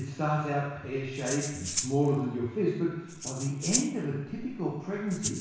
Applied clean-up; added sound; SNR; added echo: none; Rattle (instrument); 8 dB; reverberation time 1.1 s.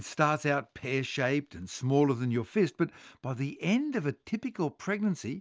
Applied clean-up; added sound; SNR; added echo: none; none; none; none.